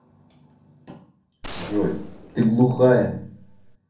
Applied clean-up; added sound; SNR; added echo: none; Gunshot, gunfire; 14 dB; reverberation time 0.6 s.